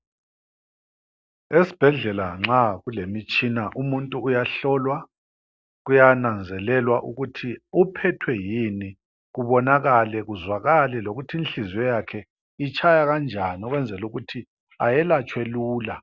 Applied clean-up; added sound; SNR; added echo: none; none; none; none.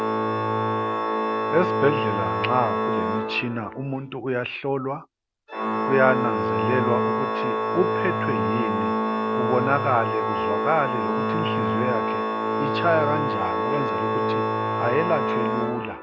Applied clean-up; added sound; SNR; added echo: none; Organ; -2 dB; none.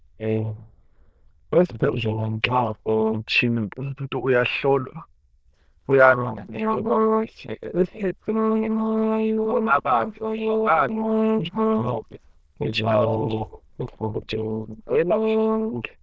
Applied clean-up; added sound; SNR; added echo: neural diffusion model UNIVERSE++.